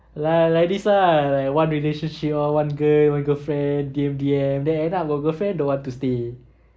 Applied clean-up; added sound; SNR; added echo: none; none; none; none.